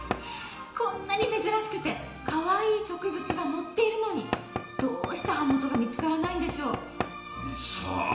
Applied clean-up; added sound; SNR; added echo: none; Knock / Wood; 9 dB; reverberation time 1.0 s.